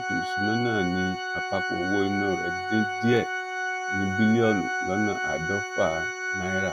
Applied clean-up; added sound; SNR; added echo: none; Organ; 2 dB; none.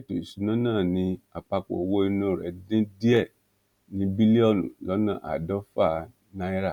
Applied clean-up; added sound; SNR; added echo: none; none; none; none.